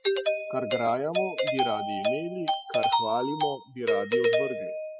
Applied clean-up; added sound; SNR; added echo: classical method spectral subtraction.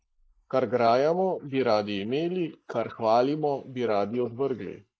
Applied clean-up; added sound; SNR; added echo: neural mask model Resemble Enhance denoiser.